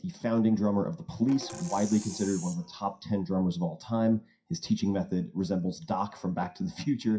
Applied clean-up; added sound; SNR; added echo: classical method WPE with log-MMSE.